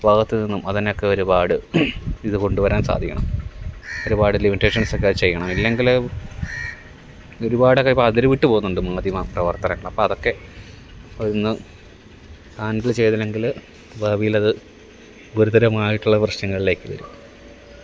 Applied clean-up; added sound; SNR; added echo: none; none; none; none.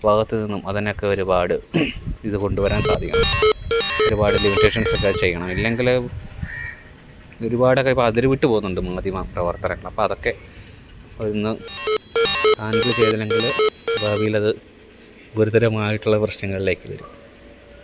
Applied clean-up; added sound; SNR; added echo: none; Alarm; -3 dB; none.